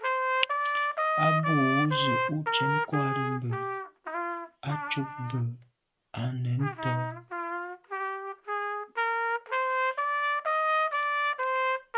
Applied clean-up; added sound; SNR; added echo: none; Trumpet; -4 dB; none.